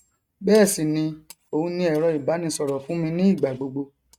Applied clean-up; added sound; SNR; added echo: neural mask model RNNoise.